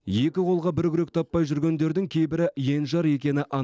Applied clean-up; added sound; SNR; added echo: none; none; none; none.